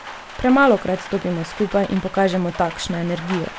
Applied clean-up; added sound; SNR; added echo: none; Rain; 14 dB; none.